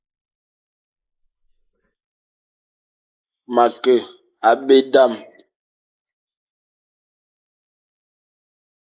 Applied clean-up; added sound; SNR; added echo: neural mask model Resemble Enhance denoiser.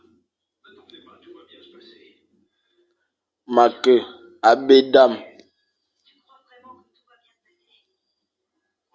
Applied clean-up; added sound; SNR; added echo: none; none; none; none.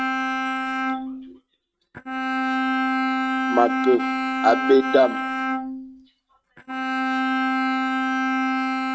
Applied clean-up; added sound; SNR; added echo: neural mask model RNNoise.